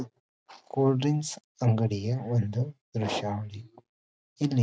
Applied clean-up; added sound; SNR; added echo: none; none; none; none.